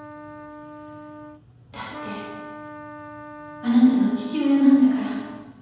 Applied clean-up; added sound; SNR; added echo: none; Trumpet; 16 dB; reverberation time 1.2 s.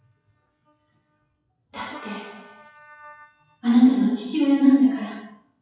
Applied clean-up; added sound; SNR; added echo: classical method WPE with log-MMSE.